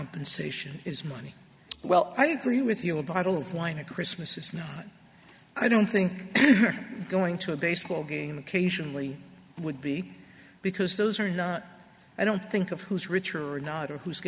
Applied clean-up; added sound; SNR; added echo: none; none; none; none.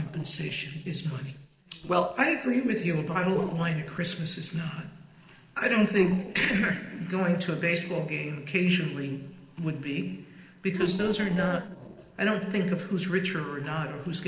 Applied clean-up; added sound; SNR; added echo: neural separator model SepFormer DNS4.